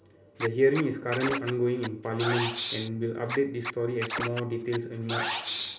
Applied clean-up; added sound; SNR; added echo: none; Scratching (performance technique); 6 dB; reverberation time 0.7 s.